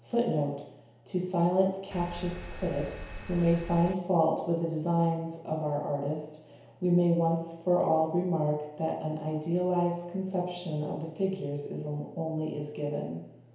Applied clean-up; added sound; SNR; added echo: none; Engine; 11 dB; reverberation time 1.0 s.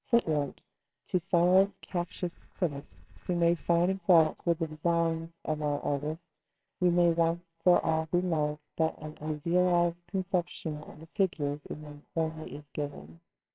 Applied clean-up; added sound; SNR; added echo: neural separator model SepFormer WHAMR!.